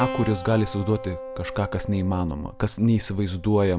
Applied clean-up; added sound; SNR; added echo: none; Keyboard (musical); 12 dB; none.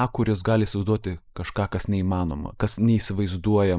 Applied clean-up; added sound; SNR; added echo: neural mask model Resemble Enhance denoiser.